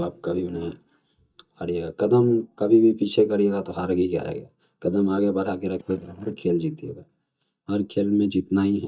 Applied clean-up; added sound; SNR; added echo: neural mask model DeepFilterNet 3.